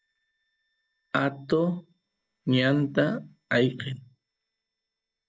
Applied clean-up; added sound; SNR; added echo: neural separator model SepFormer DNS4.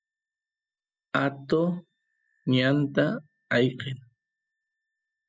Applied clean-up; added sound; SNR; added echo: classical method spectral subtraction.